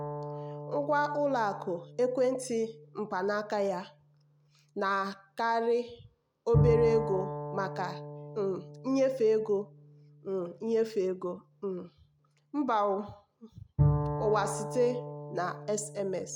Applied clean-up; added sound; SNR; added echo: none; Bowed string instrument; 5 dB; none.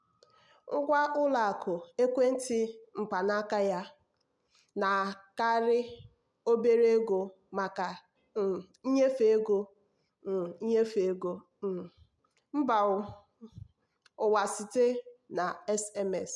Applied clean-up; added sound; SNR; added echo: none; none; none; none.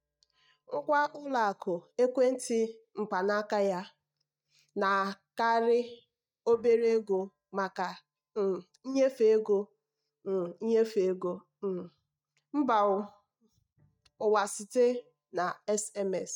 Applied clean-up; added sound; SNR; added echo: neural mask model DeepFilterNet 3.